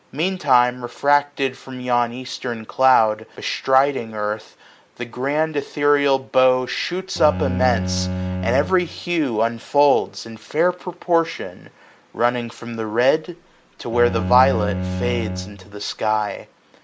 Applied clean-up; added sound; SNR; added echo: none; Bowed string instrument; 5 dB; none.